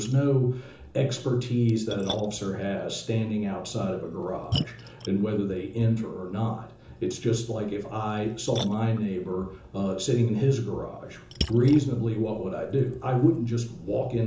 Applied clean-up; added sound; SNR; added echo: none; Splash, splatter; 14 dB; reverberation time 0.6 s.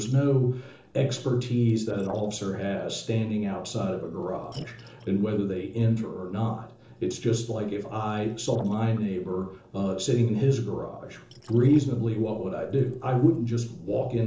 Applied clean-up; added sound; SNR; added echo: neural separator model SepFormer DNS4.